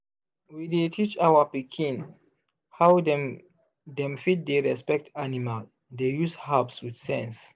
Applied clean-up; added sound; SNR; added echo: none; none; none; none.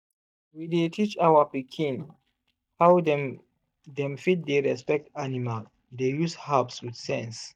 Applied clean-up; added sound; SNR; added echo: neural mask model DeepFilterNet 3.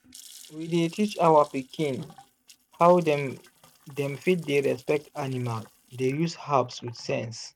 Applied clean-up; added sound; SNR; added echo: neural mask model RNNoise.